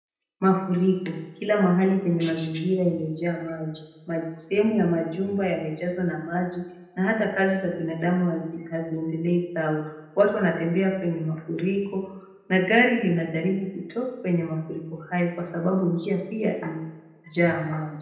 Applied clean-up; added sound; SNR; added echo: none; none; none; reverberation time 0.8 s.